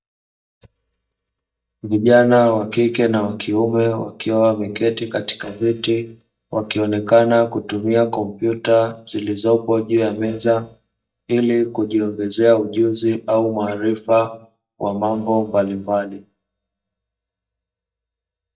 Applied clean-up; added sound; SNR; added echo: neural mask model DeepFilterNet 3.